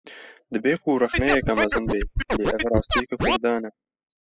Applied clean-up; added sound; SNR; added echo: classical method spectral subtraction.